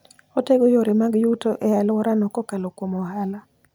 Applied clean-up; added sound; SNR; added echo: none; none; none; none.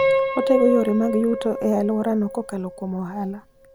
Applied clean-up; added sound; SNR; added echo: none; Piano; 4 dB; none.